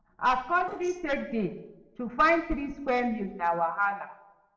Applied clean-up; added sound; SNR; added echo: neural separator model SepFormer DNS4.